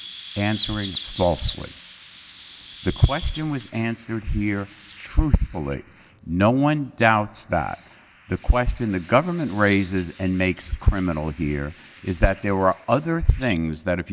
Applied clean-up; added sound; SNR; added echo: neural mask model Resemble Enhance denoiser.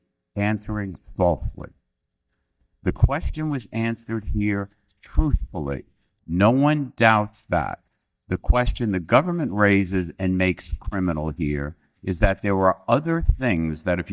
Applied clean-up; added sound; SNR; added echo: neural mask model DeepFilterNet 3.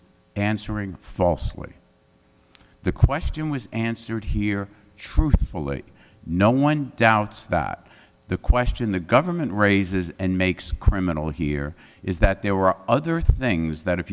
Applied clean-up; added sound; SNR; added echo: none; none; none; none.